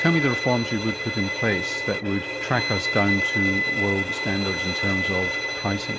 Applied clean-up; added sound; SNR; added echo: none; Bowed string instrument; 1 dB; none.